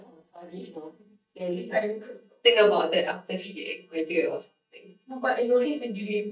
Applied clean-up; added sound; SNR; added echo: neural mask model DeepFilterNet 3.